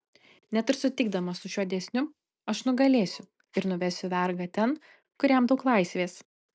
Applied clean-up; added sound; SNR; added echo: none; none; none; none.